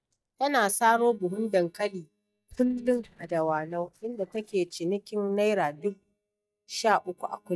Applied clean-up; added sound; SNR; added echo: neural mask model DeepFilterNet 3.